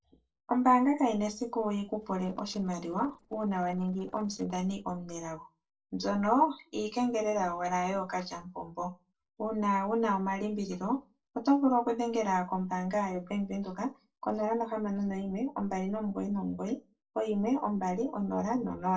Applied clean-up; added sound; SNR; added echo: neural separator model SepFormer DNS4.